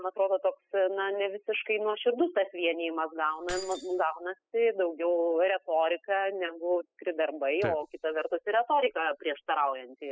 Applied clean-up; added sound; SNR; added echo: classical method spectral subtraction.